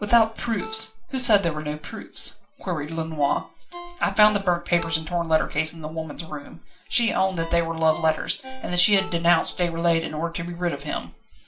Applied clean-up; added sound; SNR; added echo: none; Ringtone; 20 dB; reverberation time 0.3 s.